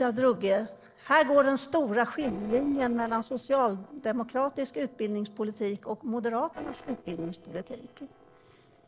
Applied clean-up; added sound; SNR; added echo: neural separator model SepFormer DNS4.